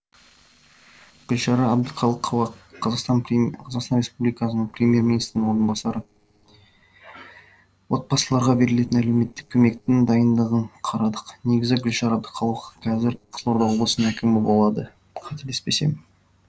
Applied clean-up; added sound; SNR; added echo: neural separator model SepFormer DNS4.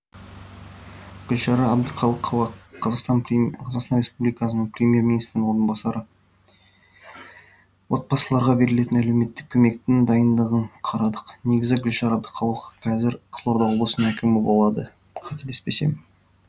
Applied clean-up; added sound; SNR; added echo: none; none; none; none.